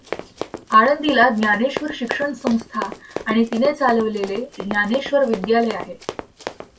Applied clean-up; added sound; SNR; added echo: none; Run; 12 dB; reverberation time 0.1 s.